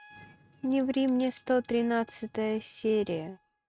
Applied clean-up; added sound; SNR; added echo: neural mask model RNNoise.